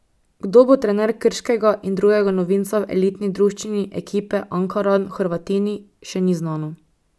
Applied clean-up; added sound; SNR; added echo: none; none; none; none.